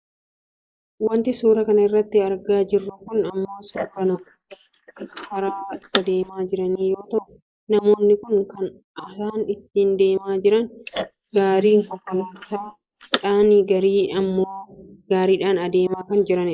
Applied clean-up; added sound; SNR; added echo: neural mask model Resemble Enhance denoiser.